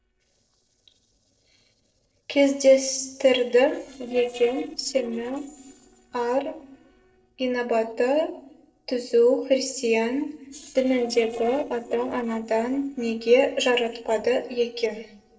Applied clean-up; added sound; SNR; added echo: neural separator model SepFormer DNS4.